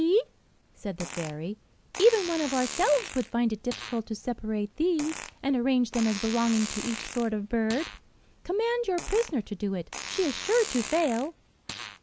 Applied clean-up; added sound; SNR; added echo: none; Fart; 12 dB; none.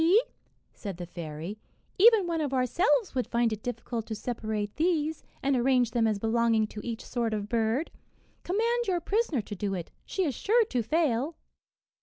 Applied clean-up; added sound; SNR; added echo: none; none; none; none.